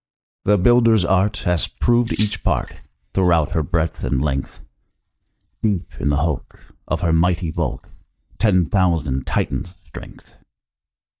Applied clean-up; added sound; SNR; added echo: neural mask model DeepFilterNet 3.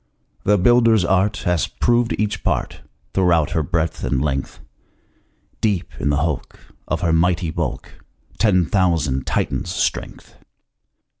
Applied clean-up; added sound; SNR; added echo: none; none; none; none.